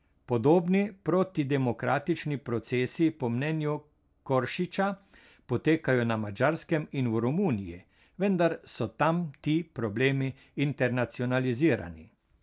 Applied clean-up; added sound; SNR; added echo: none; none; none; none.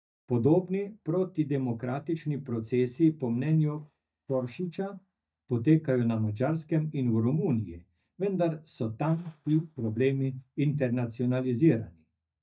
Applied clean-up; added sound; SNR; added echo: neural mask model DeepFilterNet 3.